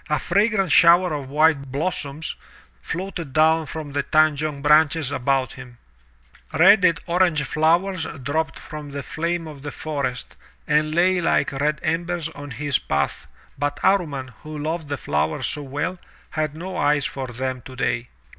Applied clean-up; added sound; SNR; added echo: none; none; none; none.